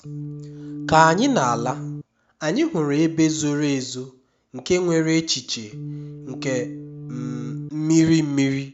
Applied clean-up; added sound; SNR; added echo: none; Organ; 10 dB; none.